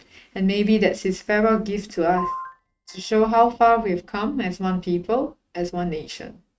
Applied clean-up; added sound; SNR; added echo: neural mask model RNNoise.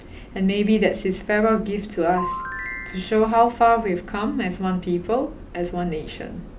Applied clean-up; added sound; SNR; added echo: none; Ringtone / Chime; 9 dB; none.